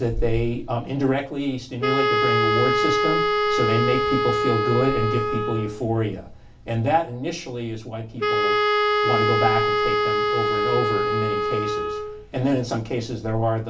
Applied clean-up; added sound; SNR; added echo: none; Wind instrument, woodwind instrument; -1 dB; reverberation time 0.3 s.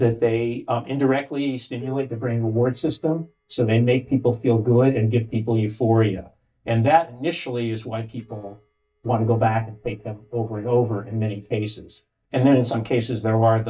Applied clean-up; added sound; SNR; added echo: neural mask model DeepFilterNet 3.